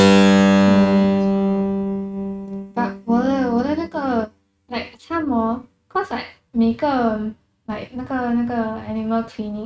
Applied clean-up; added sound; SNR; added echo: neural mask model RNNoise.